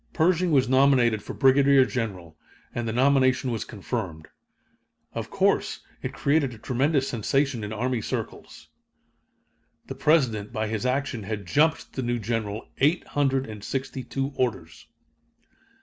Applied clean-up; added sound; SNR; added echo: none; none; none; none.